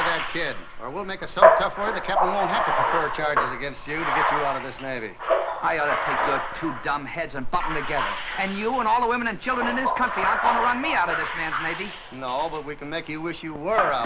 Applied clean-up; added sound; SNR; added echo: none; Bathtub (filling or washing); -2 dB; none.